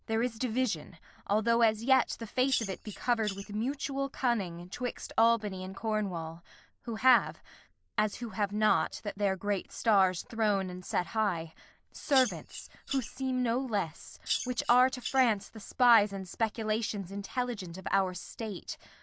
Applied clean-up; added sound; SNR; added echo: none; Bird vocalization, bird call, bird song; 8 dB; none.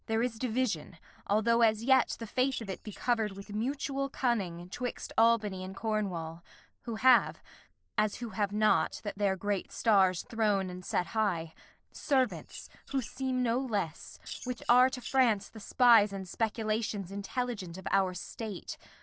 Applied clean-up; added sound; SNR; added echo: neural separator model SepFormer DNS4.